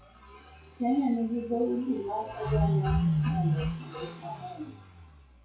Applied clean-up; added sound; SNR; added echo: classical method WPE with log-MMSE.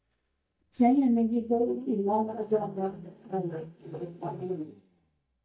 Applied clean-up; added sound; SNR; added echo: neural mask model DeepFilterNet 3.